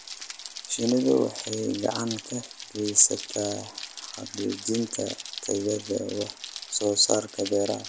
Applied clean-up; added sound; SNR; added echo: none; Rain; 12 dB; none.